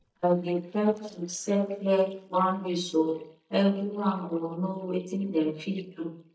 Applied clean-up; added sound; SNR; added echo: neural mask model DeepFilterNet 3.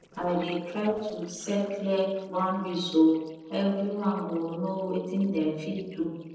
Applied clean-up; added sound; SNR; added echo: neural separator model SepFormer DNS4.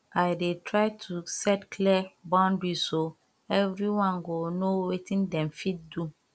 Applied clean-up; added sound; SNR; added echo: none; none; none; none.